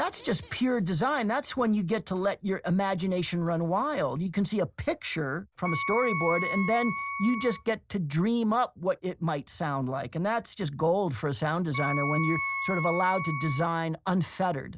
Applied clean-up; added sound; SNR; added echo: none; Wind instrument, woodwind instrument; 4 dB; none.